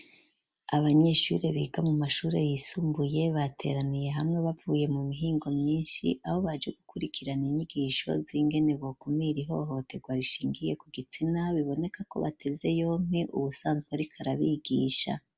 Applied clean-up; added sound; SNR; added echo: none; none; none; none.